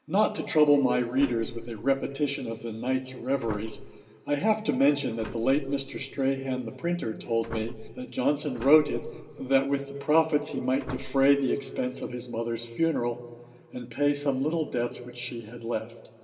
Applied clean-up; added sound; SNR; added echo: none; Slam; 15 dB; reverberation time 1.7 s.